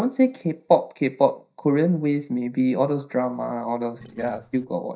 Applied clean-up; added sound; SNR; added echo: neural mask model DeepFilterNet 3.